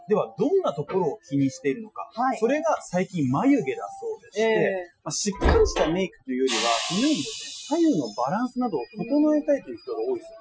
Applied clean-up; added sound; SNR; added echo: classical method Wiener filter.